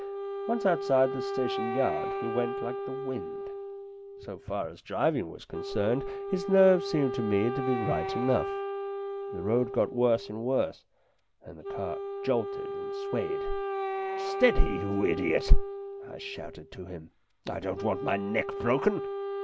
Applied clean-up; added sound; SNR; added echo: none; Wind instrument, woodwind instrument; 6 dB; none.